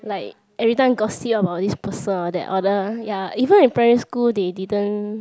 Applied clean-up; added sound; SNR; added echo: none; none; none; none.